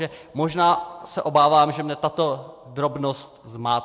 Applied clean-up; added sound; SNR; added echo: none; none; none; none.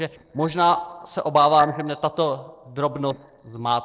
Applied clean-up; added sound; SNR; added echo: neural separator model SepFormer DNS4.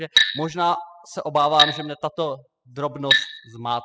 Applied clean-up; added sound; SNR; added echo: classical method spectral subtraction.